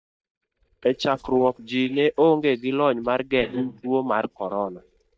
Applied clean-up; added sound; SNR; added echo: neural mask model DeepFilterNet 3.